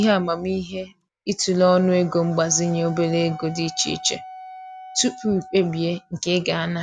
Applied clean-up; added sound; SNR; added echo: none; Wind instrument, woodwind instrument; 18 dB; none.